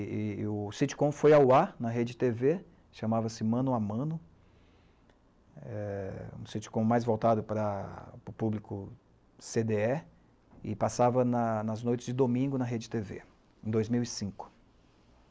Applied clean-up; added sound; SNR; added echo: none; none; none; none.